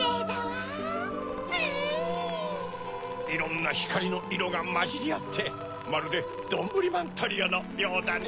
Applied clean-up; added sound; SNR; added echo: none; Rain; 19 dB; none.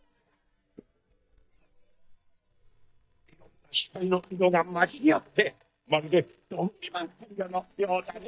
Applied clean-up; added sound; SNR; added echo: neural mask model DeepFilterNet 3.